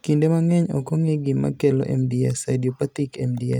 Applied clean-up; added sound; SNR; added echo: none; none; none; none.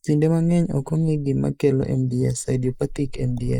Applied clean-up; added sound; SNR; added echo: neural mask model Resemble Enhance denoiser.